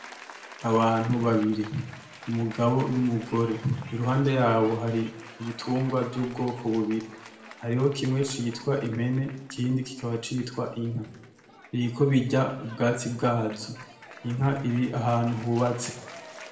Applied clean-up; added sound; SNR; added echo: none; Applause / Cheering; 19 dB; reverberation time 0.7 s.